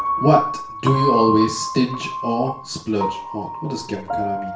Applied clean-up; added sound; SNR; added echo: none; Piano; 4 dB; reverberation time 0.4 s.